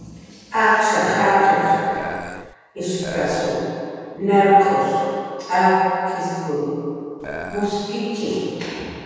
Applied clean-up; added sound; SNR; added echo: none; Burping, eructation; 12 dB; reverberation time 2.1 s.